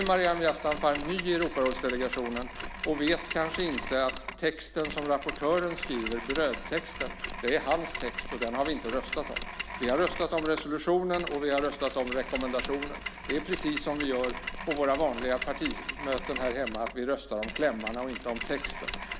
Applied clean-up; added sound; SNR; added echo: none; Mechanisms; 7 dB; none.